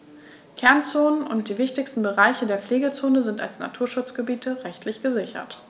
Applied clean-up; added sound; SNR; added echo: none; none; none; none.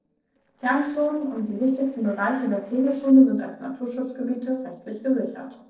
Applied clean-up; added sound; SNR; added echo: neural separator model SepFormer DNS4.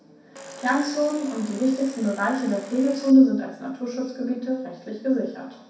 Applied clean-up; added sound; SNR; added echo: none; Domestic sounds, home sounds; 18 dB; reverberation time 0.6 s.